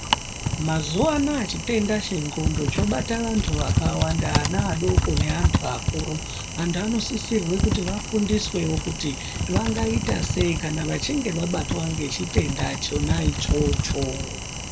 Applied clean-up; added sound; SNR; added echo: none; Typing; 0 dB; none.